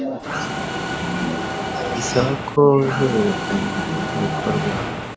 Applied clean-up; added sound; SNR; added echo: none; Mechanisms; 3 dB; none.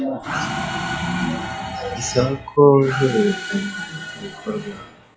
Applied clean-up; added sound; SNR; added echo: classical method log-MMSE.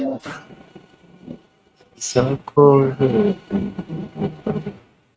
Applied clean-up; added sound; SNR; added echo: neural mask model RNNoise.